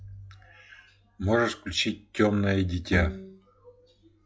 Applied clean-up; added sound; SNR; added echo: classical method log-MMSE.